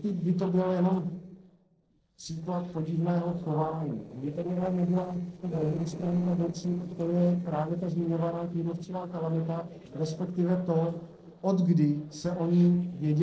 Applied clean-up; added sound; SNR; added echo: neural separator model SepFormer DNS4.